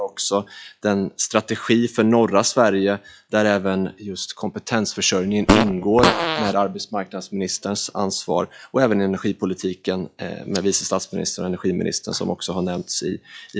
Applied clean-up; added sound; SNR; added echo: classical method log-MMSE.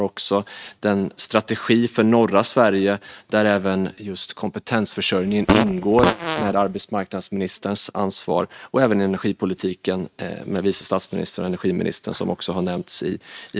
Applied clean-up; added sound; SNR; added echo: neural mask model RNNoise.